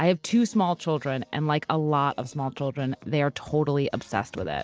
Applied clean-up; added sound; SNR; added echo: neural separator model SepFormer DNS4.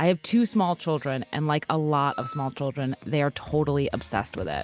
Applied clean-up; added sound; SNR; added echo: none; Wind instrument, woodwind instrument; 18 dB; none.